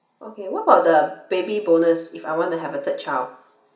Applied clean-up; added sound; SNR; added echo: none; none; none; reverberation time 0.5 s.